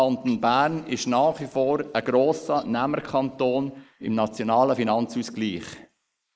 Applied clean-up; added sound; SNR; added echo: neural mask model Resemble Enhance denoiser.